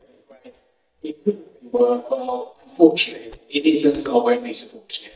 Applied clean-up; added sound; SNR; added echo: neural mask model DeepFilterNet 3.